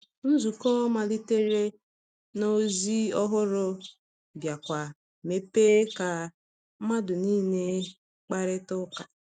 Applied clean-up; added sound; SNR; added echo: none; none; none; none.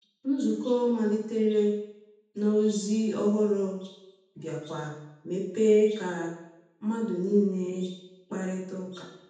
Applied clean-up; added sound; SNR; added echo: none; none; none; reverberation time 0.8 s.